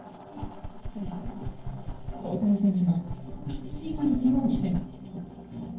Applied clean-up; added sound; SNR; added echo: neural separator model SepFormer DNS4.